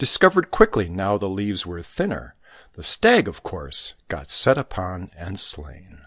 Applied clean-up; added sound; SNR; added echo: none; none; none; none.